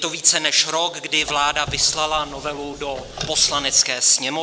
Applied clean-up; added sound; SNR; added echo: none; Squeak; 15 dB; none.